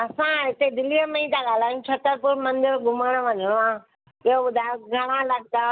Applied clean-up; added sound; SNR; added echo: none; none; none; none.